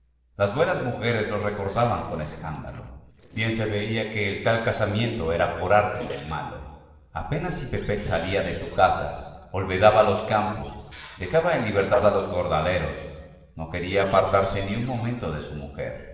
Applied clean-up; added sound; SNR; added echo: neural separator model SepFormer DNS4.